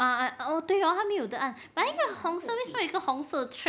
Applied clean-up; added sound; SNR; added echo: none; none; none; none.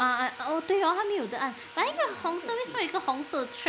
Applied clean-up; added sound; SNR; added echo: none; Sawing; 16 dB; none.